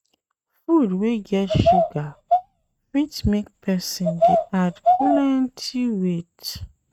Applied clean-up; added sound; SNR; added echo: neural mask model RNNoise.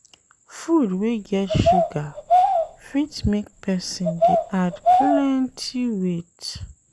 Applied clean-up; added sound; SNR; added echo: none; Bird vocalization, bird call, bird song; -2 dB; none.